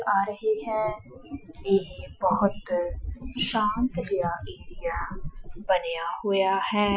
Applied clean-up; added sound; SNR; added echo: classical method Wiener filter.